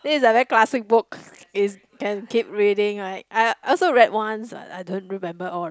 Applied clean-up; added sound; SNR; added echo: none; none; none; none.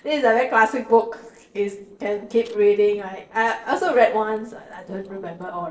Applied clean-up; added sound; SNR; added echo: neural separator model SepFormer DNS4.